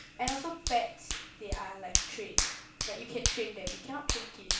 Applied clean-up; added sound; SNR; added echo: none; Hands; -3 dB; reverberation time 0.4 s.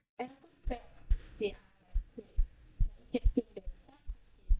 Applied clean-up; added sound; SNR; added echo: neural mask model DeepFilterNet 3.